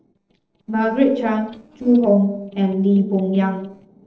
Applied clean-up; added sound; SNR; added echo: neural separator model SepFormer DNS4.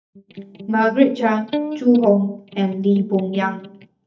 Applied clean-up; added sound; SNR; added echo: neural mask model DeepFilterNet 3.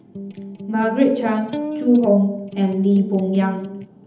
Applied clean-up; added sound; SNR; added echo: none; Electric guitar; 11 dB; reverberation time 0.8 s.